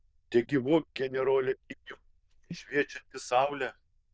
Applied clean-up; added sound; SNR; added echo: neural diffusion model UNIVERSE++.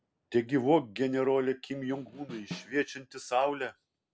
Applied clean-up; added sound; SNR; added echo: none; Snare drum; 16 dB; none.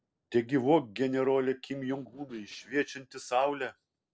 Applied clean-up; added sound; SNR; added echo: neural separator model SepFormer DNS4.